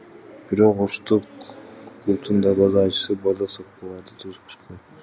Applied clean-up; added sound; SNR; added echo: none; none; none; none.